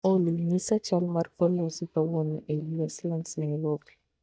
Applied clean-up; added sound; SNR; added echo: neural mask model DeepFilterNet 3.